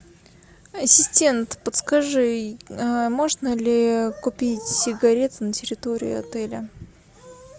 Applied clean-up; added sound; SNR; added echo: none; none; none; none.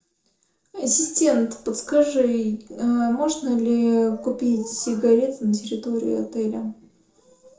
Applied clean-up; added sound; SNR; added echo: neural separator model SepFormer DNS4.